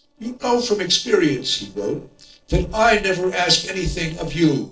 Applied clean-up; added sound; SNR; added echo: neural separator model SepFormer DNS4.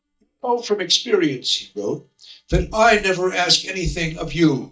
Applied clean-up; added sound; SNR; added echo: neural mask model DeepFilterNet 3.